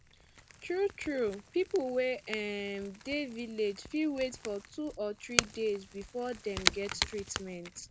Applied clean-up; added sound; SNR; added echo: none; Crack / Crackle; 5 dB; none.